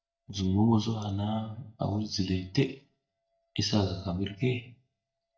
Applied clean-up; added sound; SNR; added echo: neural mask model DeepFilterNet 3.